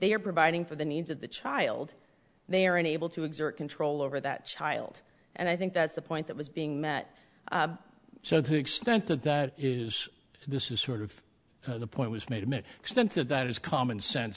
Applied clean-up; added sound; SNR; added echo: none; none; none; none.